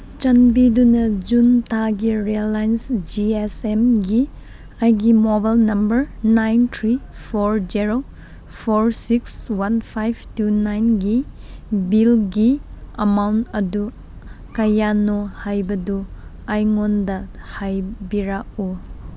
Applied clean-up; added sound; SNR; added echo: none; none; none; none.